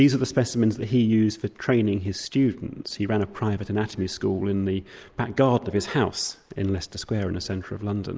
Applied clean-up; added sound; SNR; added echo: neural mask model Resemble Enhance denoiser.